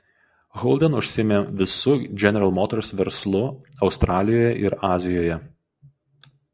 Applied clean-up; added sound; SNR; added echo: none; none; none; none.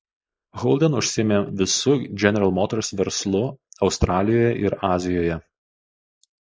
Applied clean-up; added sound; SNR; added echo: neural mask model Resemble Enhance denoiser.